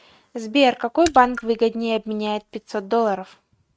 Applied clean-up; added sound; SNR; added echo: neural mask model RNNoise.